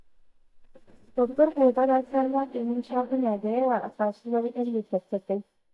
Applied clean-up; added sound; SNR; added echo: neural mask model DeepFilterNet 3.